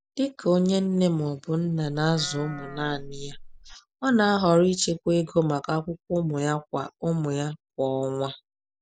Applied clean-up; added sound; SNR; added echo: none; Livestock, farm animals, working animals; 15 dB; none.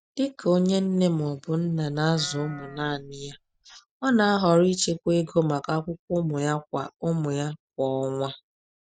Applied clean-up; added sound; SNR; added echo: neural mask model RNNoise.